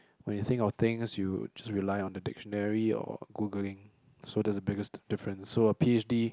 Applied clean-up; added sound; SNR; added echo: none; none; none; none.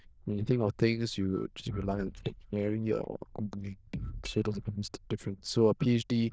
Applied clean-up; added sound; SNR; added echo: neural diffusion model UNIVERSE++.